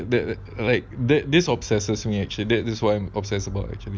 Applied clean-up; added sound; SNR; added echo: none; none; none; none.